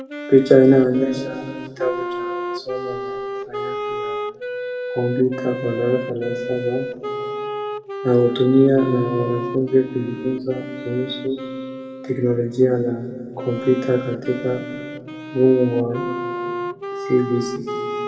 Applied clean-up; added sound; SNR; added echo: none; Wind instrument, woodwind instrument; 8 dB; reverberation time 2.1 s.